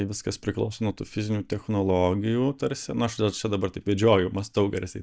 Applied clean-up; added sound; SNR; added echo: neural mask model DeepFilterNet 3.